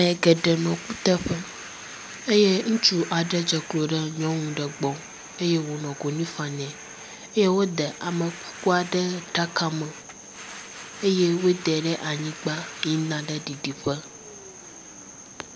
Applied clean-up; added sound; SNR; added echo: none; Domestic sounds, home sounds; 18 dB; none.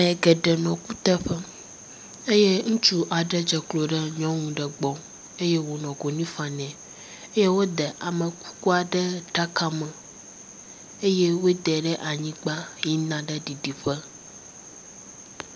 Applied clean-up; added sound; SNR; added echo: none; none; none; none.